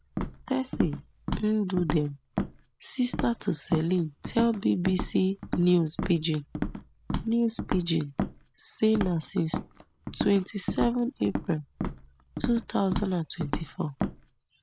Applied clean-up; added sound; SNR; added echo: none; Walk, footsteps; 6 dB; none.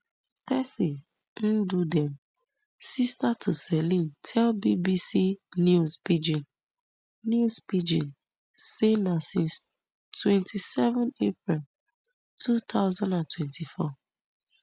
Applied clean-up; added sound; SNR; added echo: none; none; none; none.